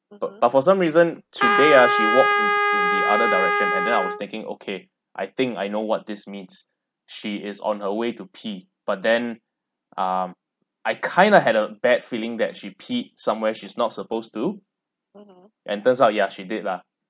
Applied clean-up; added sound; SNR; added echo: none; Trumpet; -3 dB; none.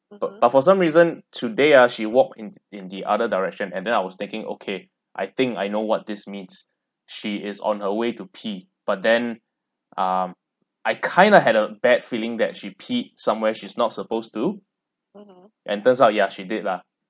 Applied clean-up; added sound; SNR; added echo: none; none; none; none.